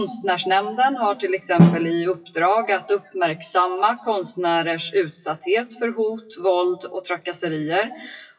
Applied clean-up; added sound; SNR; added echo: classical method WPE with log-MMSE.